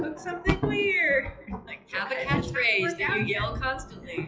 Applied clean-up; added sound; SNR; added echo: classical method WPE with log-MMSE.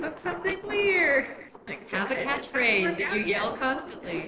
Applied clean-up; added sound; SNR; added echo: neural separator model SepFormer DNS4.